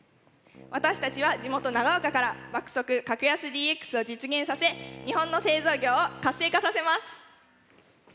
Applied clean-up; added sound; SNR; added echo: none; Wind instrument, woodwind instrument; 19 dB; none.